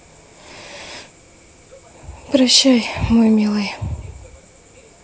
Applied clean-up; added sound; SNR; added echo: none; none; none; none.